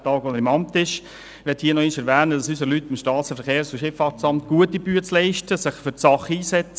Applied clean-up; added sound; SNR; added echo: none; none; none; none.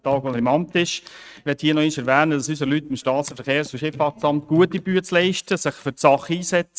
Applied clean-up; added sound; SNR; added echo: neural mask model RNNoise.